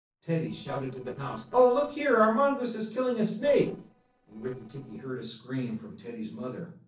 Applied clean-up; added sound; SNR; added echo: neural separator model SepFormer DNS4.